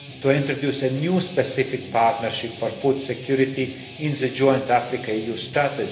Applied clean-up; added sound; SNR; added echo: none; Guitar; 14 dB; reverberation time 1.1 s.